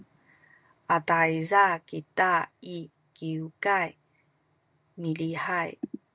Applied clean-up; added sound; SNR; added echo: none; none; none; none.